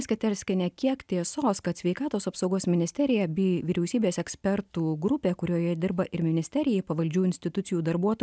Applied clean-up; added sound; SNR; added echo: none; none; none; none.